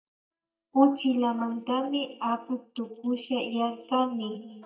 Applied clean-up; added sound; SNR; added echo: neural mask model DeepFilterNet 3.